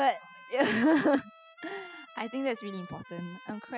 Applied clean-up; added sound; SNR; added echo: classical method spectral subtraction.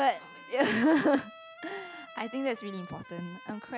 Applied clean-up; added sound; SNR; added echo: none; Trumpet; 18 dB; none.